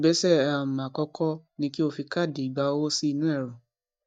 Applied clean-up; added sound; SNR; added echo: neural mask model DeepFilterNet 3.